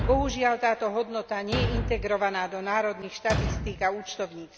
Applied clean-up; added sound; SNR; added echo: none; Thump, thud; 5 dB; none.